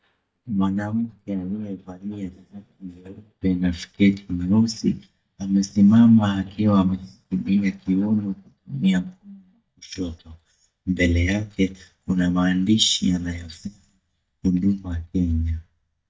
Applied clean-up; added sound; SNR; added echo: neural mask model DeepFilterNet 3.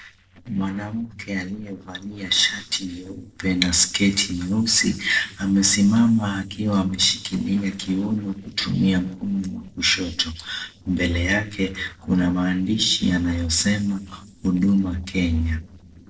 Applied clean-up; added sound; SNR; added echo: neural separator model SepFormer DNS4.